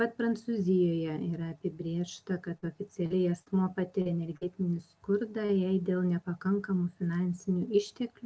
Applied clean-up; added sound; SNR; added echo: none; none; none; none.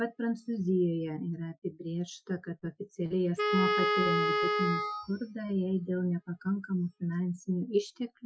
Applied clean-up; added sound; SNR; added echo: classical method Wiener filter.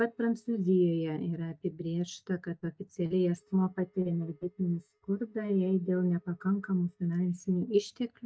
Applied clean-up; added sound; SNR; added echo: neural mask model DeepFilterNet 3.